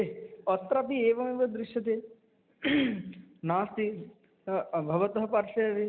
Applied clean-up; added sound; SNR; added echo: none; none; none; none.